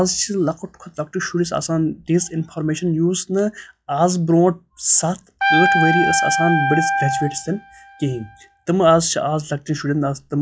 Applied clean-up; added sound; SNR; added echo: classical method log-MMSE.